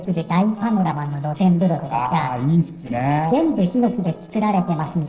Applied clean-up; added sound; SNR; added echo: neural separator model SepFormer DNS4.